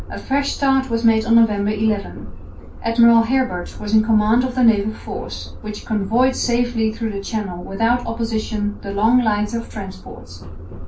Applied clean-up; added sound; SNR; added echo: none; Subway, metro, underground; 12 dB; reverberation time 0.3 s.